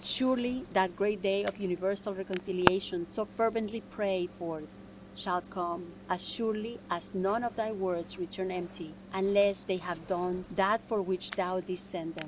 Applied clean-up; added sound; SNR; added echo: none; Alarm; 10 dB; none.